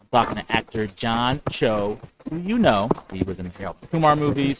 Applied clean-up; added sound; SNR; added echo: neural mask model RNNoise.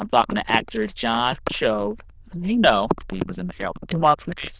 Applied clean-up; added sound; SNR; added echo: neural diffusion model UNIVERSE++.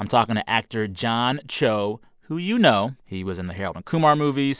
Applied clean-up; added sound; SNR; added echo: none; none; none; none.